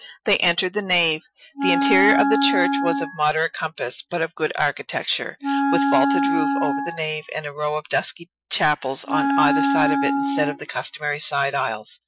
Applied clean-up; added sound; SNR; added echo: classical method Wiener filter.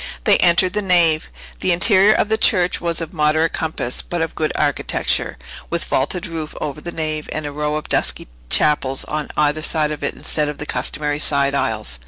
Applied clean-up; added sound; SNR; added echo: none; none; none; none.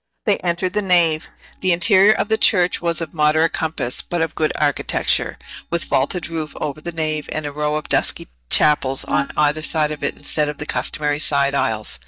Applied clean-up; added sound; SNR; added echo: neural mask model DeepFilterNet 3.